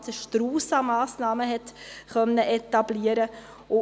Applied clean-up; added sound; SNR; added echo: none; none; none; none.